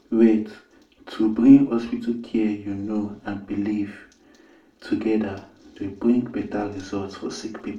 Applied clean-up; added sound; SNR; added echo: none; none; none; reverberation time 0.3 s.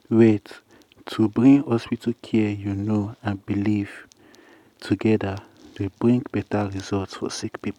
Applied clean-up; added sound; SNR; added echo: none; none; none; none.